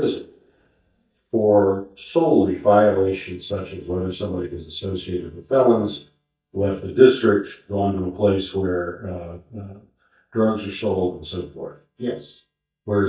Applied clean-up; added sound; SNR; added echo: neural mask model DeepFilterNet 3.